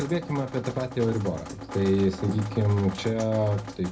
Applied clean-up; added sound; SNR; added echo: none; Drip; 13 dB; reverberation time 0.4 s.